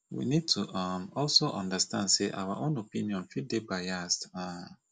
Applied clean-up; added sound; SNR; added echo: none; none; none; none.